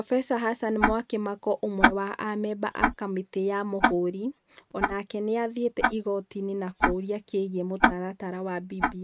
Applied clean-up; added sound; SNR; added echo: neural mask model RNNoise.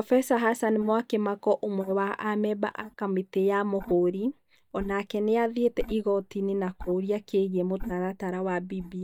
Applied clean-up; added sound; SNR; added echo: neural mask model DeepFilterNet 3.